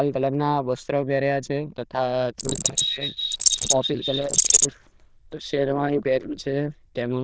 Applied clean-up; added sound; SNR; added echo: neural diffusion model UNIVERSE++.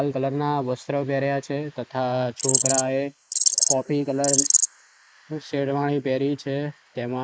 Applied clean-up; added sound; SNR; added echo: neural mask model Resemble Enhance denoiser.